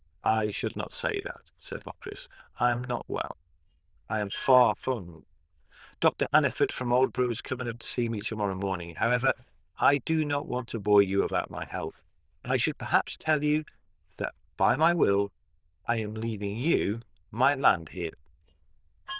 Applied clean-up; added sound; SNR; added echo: neural diffusion model UNIVERSE++.